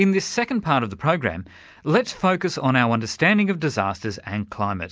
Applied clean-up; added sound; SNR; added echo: none; none; none; none.